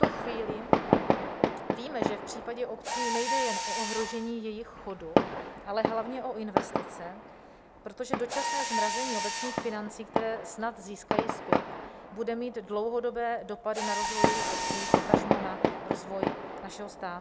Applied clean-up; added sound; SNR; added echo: none; Mechanisms + Fireworks; -5 dB; none.